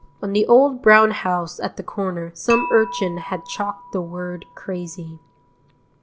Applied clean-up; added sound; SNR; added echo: none; Dishes, pots, and pans / Chink, clink; 15 dB; none.